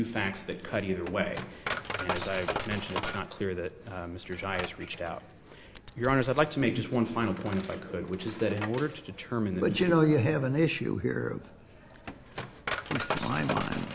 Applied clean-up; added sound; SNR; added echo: none; Coin (dropping); 8 dB; none.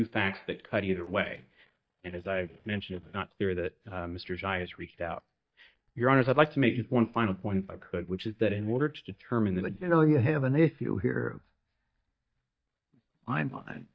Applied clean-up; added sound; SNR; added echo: neural mask model DeepFilterNet 3.